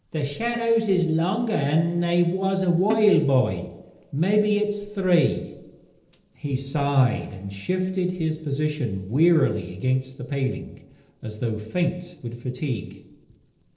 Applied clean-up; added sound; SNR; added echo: neural separator model SepFormer DNS4.